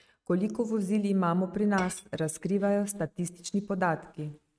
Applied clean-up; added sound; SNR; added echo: neural mask model RNNoise.